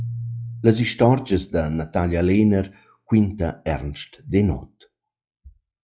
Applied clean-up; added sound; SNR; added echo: classical method log-MMSE.